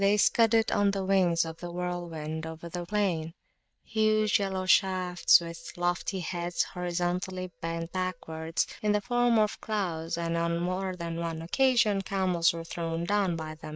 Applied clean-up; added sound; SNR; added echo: neural mask model DeepFilterNet 3.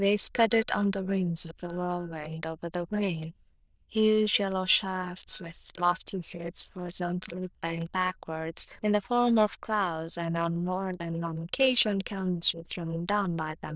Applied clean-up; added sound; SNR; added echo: neural diffusion model UNIVERSE++.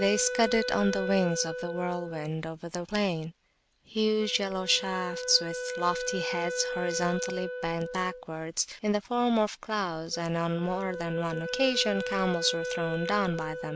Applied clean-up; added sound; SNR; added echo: none; Wind instrument, woodwind instrument; 7 dB; none.